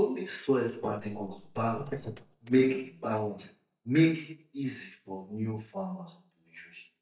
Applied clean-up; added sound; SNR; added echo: neural mask model DeepFilterNet 3.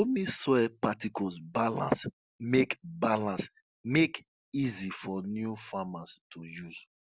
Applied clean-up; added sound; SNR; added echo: none; none; none; none.